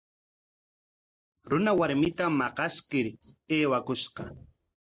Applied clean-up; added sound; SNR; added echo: none; none; none; none.